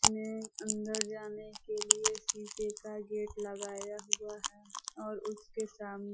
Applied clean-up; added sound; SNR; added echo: classical method Wiener filter.